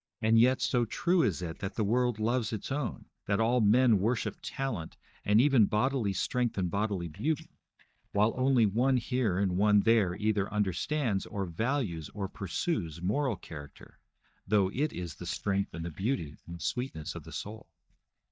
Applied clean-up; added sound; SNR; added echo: neural mask model DeepFilterNet 3.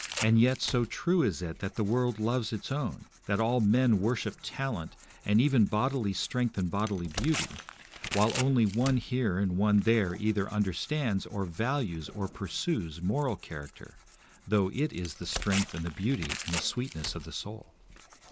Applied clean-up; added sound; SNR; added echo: none; Tearing; 14 dB; none.